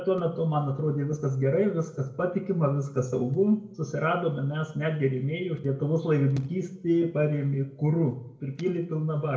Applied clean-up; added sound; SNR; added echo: none; none; none; reverberation time 0.5 s.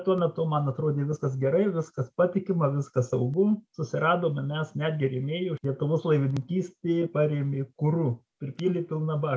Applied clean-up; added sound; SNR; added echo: none; none; none; none.